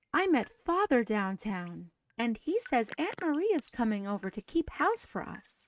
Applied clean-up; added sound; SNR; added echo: neural mask model RNNoise.